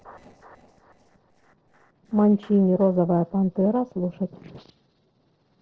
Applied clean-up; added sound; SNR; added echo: neural separator model SepFormer DNS4.